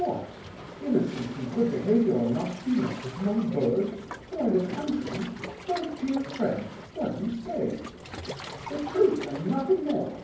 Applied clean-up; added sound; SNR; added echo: none; Waves, surf; 13 dB; reverberation time 0.9 s.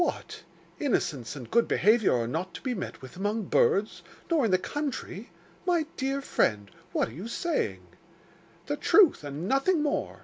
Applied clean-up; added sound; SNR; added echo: none; none; none; none.